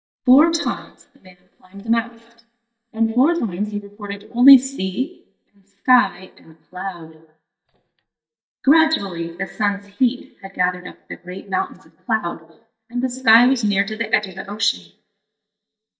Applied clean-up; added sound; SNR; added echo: neural mask model DeepFilterNet 3.